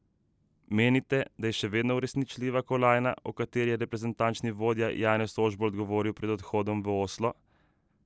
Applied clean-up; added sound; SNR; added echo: none; none; none; none.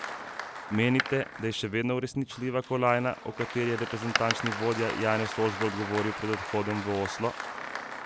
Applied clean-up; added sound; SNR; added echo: none; Door + Applause; 7 dB; none.